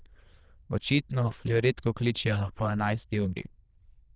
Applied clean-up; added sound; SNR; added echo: neural diffusion model UNIVERSE++.